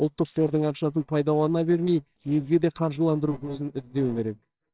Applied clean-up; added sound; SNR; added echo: neural separator model SepFormer WHAMR!.